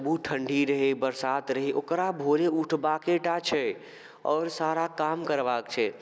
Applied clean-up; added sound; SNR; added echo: none; none; none; none.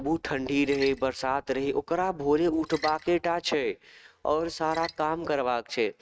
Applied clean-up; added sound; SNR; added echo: neural mask model RNNoise.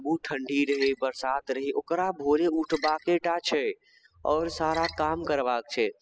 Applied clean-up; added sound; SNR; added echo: classical method spectral subtraction.